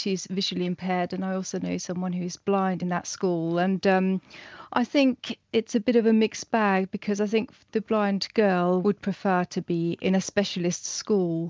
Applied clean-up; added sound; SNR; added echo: none; none; none; none.